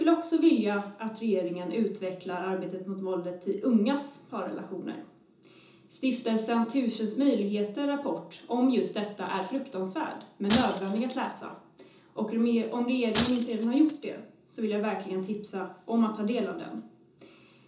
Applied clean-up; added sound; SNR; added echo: none; Shatter; 11 dB; reverberation time 0.6 s.